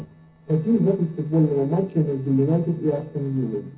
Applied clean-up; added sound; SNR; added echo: neural separator model SepFormer DNS4.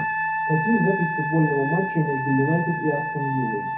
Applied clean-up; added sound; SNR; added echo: none; Wind instrument, woodwind instrument; 3 dB; reverberation time 0.3 s.